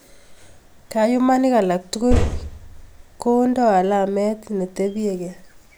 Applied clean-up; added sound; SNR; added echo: none; none; none; none.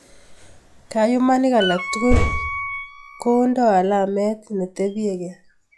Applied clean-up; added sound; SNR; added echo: classical method log-MMSE.